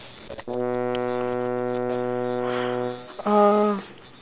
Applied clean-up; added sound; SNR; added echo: none; Bowed string instrument; 0 dB; none.